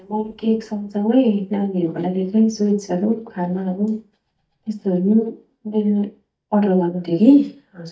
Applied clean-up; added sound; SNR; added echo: neural mask model DeepFilterNet 3.